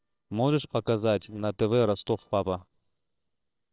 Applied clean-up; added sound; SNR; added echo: neural separator model SepFormer WHAMR!.